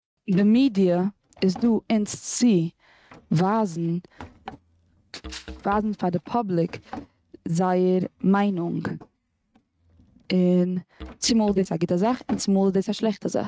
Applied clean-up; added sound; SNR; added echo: neural mask model RNNoise.